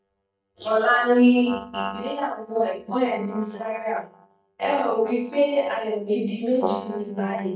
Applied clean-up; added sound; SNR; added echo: neural mask model DeepFilterNet 3.